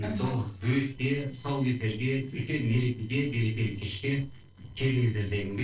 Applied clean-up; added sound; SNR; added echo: neural separator model SepFormer DNS4.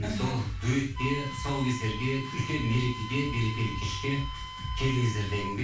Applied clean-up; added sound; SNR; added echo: none; Wind instrument, woodwind instrument; 11 dB; reverberation time 0.3 s.